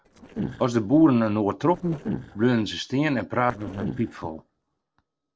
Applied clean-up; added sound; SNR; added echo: neural separator model SepFormer DNS4.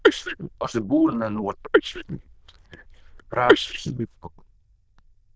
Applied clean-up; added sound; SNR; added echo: neural diffusion model UNIVERSE++.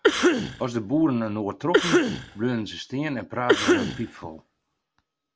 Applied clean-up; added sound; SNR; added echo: none; Cough; -4 dB; none.